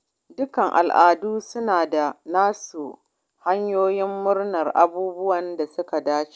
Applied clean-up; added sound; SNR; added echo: none; none; none; none.